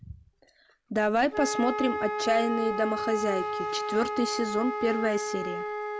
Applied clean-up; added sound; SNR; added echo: none; Wind instrument, woodwind instrument; 4 dB; none.